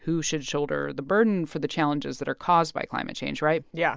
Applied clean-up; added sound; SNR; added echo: none; none; none; none.